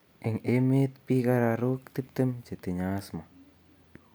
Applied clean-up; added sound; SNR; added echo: none; none; none; none.